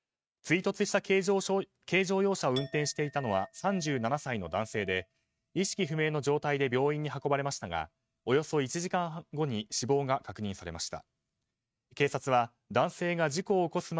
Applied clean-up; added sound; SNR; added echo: neural mask model RNNoise.